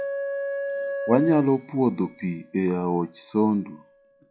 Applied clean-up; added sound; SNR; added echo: classical method log-MMSE.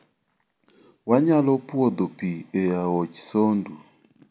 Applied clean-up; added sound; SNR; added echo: none; none; none; none.